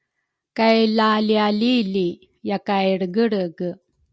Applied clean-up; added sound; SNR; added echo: none; none; none; none.